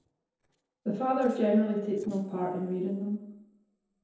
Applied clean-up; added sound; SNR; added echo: neural separator model SepFormer DNS4.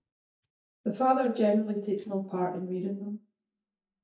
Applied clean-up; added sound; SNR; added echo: neural mask model DeepFilterNet 3.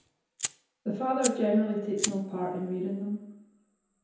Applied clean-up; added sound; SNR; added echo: none; Fire; 9 dB; reverberation time 1.0 s.